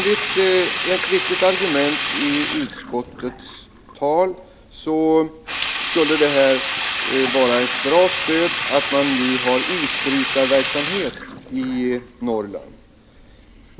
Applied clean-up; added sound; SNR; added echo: none; Sink (filling or washing); 5 dB; none.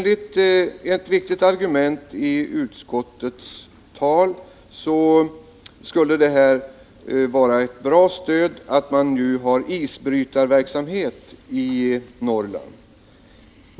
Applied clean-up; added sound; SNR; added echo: none; none; none; none.